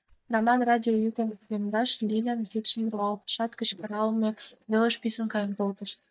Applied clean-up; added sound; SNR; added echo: neural mask model DeepFilterNet 3.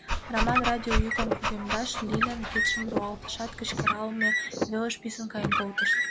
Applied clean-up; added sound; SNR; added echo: none; Dog + Car; -4 dB; none.